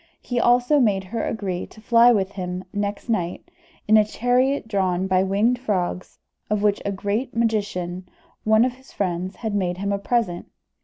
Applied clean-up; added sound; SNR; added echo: none; none; none; none.